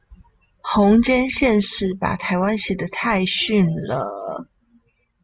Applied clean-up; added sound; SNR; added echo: none; none; none; none.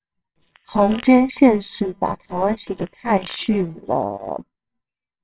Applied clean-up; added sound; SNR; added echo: neural separator model SepFormer WHAMR!.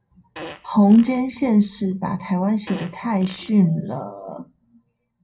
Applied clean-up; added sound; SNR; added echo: none; Fart; 18 dB; reverberation time 0.2 s.